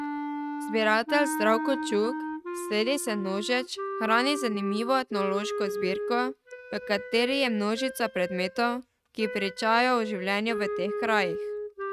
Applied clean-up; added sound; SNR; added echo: neural mask model RNNoise.